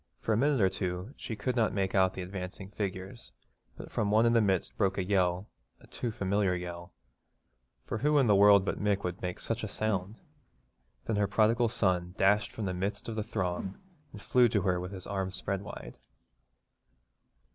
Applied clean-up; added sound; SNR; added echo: none; Whoosh, swoosh, swish; 14 dB; none.